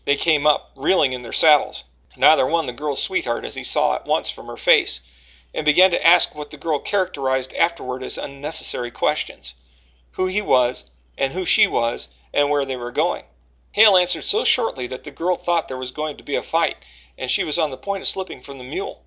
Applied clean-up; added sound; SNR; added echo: none; none; none; none.